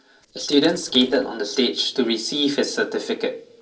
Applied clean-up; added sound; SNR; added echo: neural separator model SepFormer DNS4.